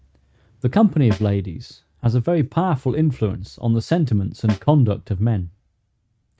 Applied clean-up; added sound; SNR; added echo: neural mask model RNNoise.